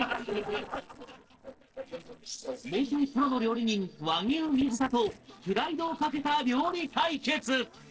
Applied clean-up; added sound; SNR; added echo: neural separator model SepFormer DNS4.